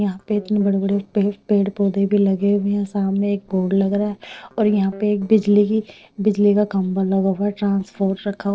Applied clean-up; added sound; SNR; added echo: neural separator model SepFormer DNS4.